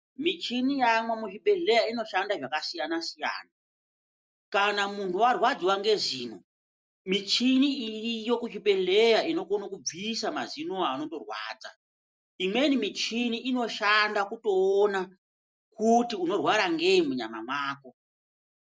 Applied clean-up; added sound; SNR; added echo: none; none; none; none.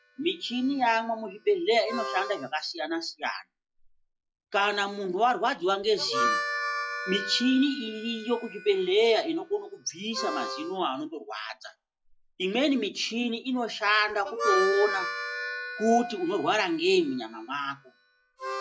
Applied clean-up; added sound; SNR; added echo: classical method log-MMSE.